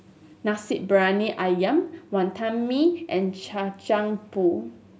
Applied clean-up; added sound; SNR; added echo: none; none; none; none.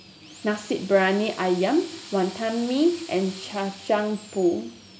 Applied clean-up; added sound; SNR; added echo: none; Drill; 18 dB; none.